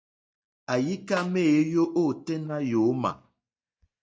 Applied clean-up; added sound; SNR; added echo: neural mask model DeepFilterNet 3.